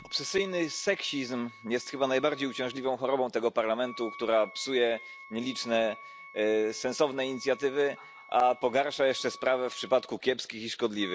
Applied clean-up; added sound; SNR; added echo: none; Wind instrument, woodwind instrument; 19 dB; none.